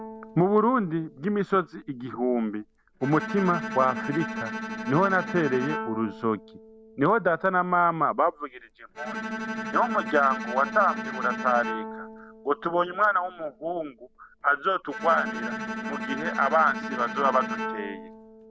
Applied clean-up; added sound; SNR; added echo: none; Bowed string instrument; 9 dB; none.